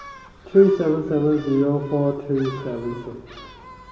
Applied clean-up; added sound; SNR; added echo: none; Gull, seagull; 20 dB; reverberation time 2.3 s.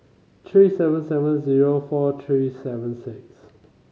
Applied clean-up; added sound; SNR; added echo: none; none; none; none.